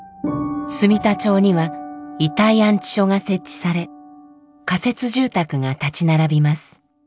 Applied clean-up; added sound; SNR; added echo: none; none; none; none.